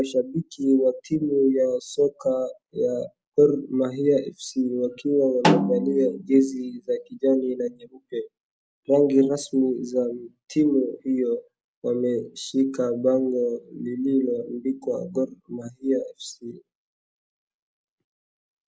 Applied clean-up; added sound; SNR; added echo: none; Snare drum; 2 dB; none.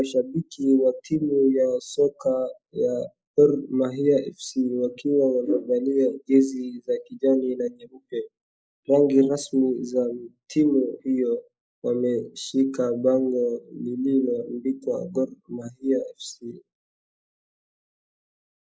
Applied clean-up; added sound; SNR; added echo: neural mask model Resemble Enhance denoiser.